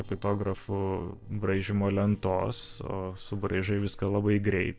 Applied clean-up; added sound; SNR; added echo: neural separator model SepFormer DNS4.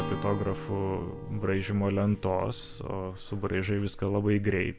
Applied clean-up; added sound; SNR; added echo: none; Acoustic guitar / Strum; 13 dB; none.